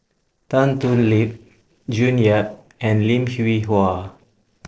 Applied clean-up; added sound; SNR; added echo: neural separator model SepFormer DNS4.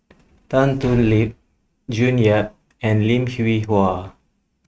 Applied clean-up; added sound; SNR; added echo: neural mask model RNNoise.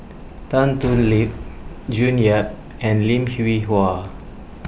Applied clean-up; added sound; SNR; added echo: none; Slam; 13 dB; none.